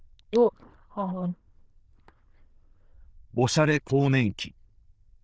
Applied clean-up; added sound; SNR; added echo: neural diffusion model UNIVERSE++.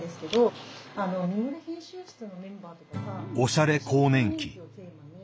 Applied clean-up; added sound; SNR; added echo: none; Acoustic guitar / Strum; 16 dB; none.